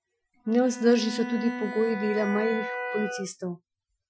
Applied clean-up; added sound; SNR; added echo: classical method Wiener filter.